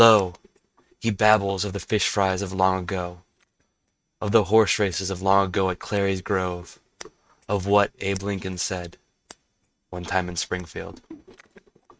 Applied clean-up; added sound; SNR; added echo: neural mask model RNNoise.